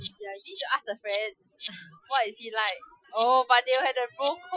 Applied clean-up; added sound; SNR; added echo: classical method Wiener filter.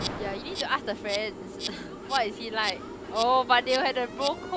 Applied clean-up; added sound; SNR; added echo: none; Insect + Alarm; 8 dB; none.